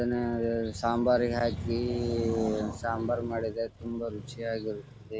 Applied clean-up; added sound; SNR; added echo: none; Motorcycle; 10 dB; none.